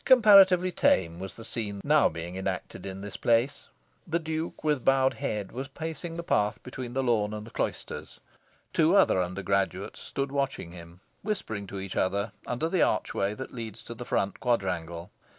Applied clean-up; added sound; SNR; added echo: none; none; none; none.